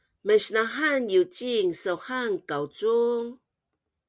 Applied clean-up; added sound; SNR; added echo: none; none; none; none.